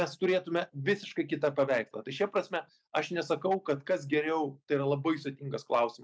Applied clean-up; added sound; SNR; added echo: none; none; none; none.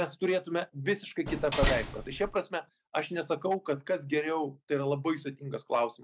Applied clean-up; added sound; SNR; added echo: none; Slam; 0 dB; none.